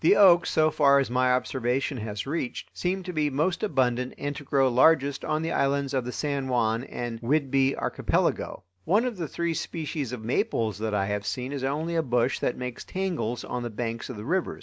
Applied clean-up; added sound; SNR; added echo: none; none; none; none.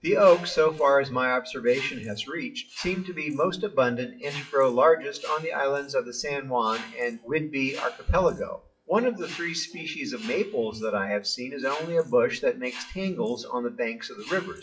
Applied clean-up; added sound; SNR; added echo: classical method WPE with log-MMSE.